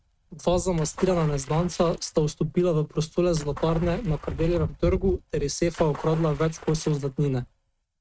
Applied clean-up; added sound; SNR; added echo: neural mask model RNNoise.